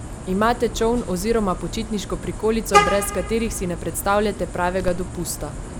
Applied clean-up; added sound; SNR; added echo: none; Vehicle horn, car horn, honking; 4 dB; none.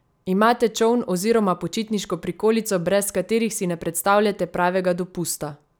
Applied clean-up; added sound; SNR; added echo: none; none; none; none.